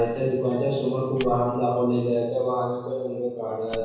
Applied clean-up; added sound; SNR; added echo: none; Fire; 16 dB; reverberation time 1.0 s.